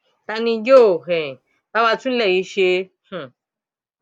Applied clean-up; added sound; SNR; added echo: none; Cowbell; 16 dB; none.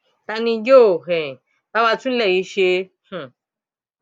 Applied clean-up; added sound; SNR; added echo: none; none; none; none.